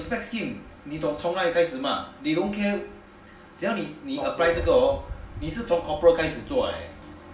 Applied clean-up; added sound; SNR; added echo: none; none; none; reverberation time 0.7 s.